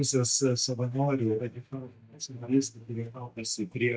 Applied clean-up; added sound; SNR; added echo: neural mask model DeepFilterNet 3.